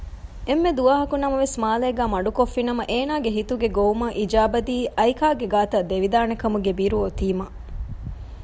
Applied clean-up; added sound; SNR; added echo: none; none; none; none.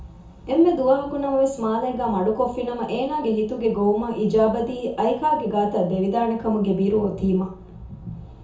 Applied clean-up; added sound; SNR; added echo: none; none; none; reverberation time 0.6 s.